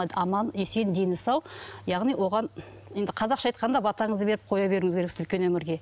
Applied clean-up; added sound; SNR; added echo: none; none; none; none.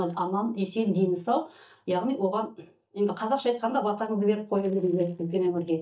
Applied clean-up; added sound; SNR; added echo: neural mask model DeepFilterNet 3.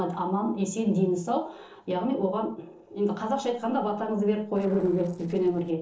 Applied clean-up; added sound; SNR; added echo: neural separator model SepFormer DNS4.